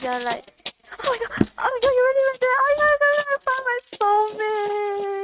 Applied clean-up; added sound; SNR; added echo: neural mask model RNNoise.